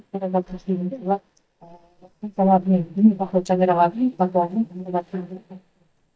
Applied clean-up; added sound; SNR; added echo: neural mask model DeepFilterNet 3.